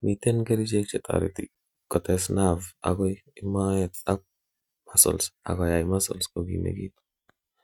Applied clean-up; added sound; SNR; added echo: neural mask model RNNoise.